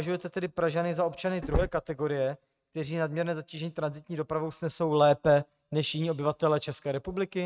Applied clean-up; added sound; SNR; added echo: neural mask model RNNoise.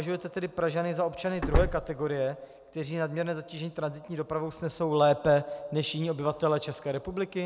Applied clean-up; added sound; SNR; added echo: none; Slam; 1 dB; none.